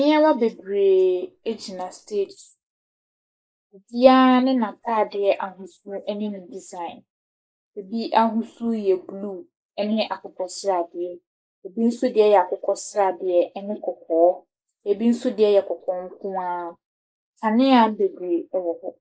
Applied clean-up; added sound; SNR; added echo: neural mask model Resemble Enhance denoiser.